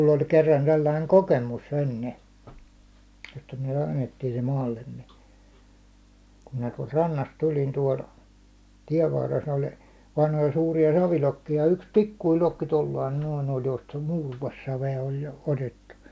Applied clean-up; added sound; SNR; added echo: none; none; none; none.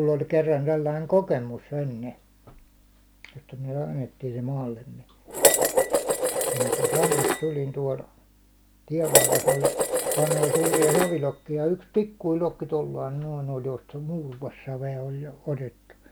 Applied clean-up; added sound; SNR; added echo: none; Dishes, pots, and pans; -5 dB; none.